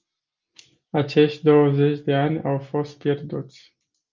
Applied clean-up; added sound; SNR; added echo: none; none; none; none.